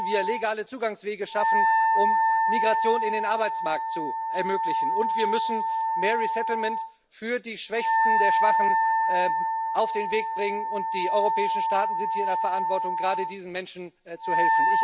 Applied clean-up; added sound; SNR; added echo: none; Wind instrument, woodwind instrument; -5 dB; none.